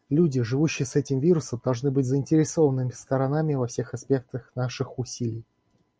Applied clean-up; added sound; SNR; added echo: none; none; none; none.